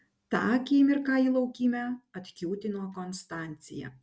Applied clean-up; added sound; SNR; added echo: none; none; none; none.